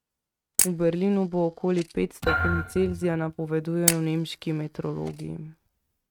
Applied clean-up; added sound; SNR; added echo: neural mask model RNNoise.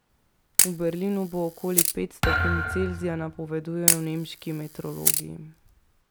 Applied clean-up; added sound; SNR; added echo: none; Camera + Thump, thud; -3 dB; none.